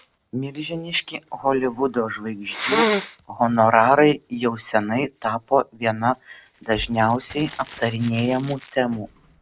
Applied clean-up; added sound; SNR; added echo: none; Sneeze; 10 dB; none.